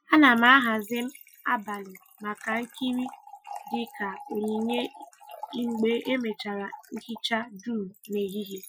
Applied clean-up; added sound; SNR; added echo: classical method Wiener filter.